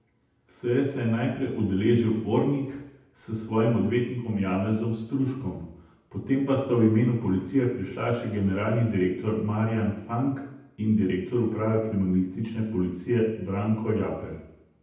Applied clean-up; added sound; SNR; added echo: none; none; none; reverberation time 0.8 s.